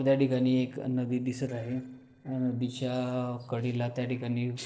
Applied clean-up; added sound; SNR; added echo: neural separator model SepFormer DNS4.